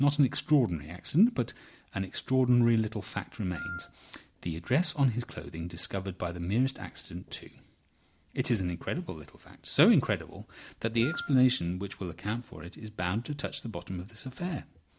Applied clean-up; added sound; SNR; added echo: none; Wind instrument, woodwind instrument; 11 dB; none.